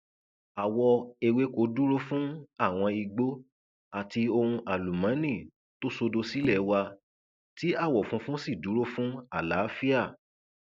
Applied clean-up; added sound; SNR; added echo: neural mask model DeepFilterNet 3.